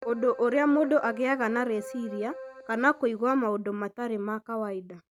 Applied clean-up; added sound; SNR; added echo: none; Keyboard (musical); 15 dB; none.